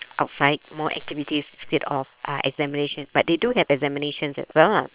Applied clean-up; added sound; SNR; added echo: neural separator model SepFormer WHAM!.